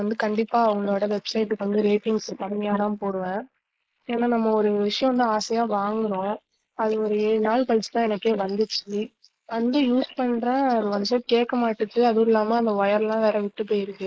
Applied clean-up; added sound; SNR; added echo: neural mask model Resemble Enhance denoiser.